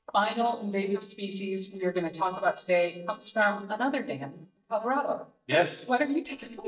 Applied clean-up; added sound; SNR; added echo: neural mask model DeepFilterNet 3.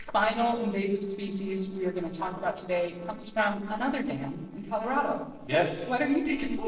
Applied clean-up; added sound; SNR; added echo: neural separator model SepFormer DNS4.